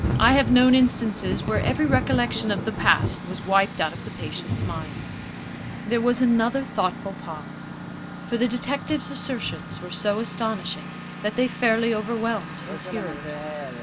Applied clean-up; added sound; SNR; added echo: none; Engine + Thunder / Rain; 6 dB; none.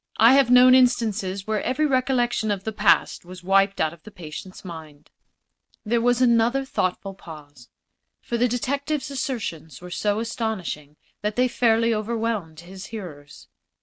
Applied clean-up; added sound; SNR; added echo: none; none; none; none.